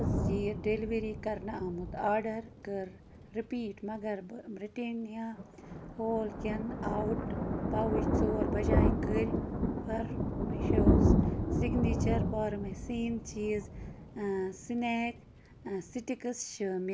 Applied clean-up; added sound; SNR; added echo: none; Thunder; -3 dB; none.